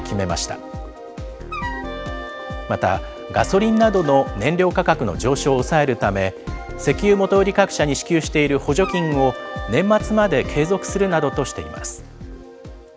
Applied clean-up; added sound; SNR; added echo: none; Wind instrument, woodwind instrument; 14 dB; none.